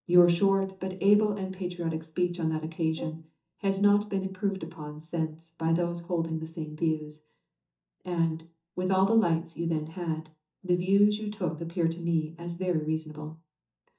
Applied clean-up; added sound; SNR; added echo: neural mask model DeepFilterNet 3.